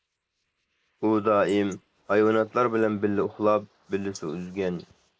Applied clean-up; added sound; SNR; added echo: neural mask model Resemble Enhance denoiser.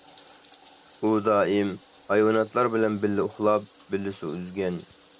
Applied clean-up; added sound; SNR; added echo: none; Bathtub (filling or washing); 17 dB; none.